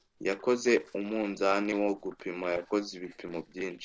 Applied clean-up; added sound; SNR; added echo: neural separator model SepFormer DNS4.